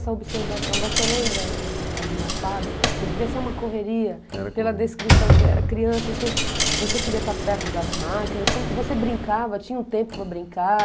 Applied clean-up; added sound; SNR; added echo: none; Slam + Coin (dropping); -3 dB; none.